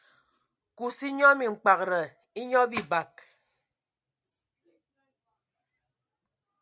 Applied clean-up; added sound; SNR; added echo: none; none; none; none.